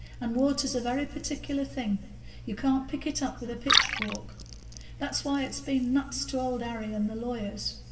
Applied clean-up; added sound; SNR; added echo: none; Liquid; 5 dB; reverberation time 2.8 s.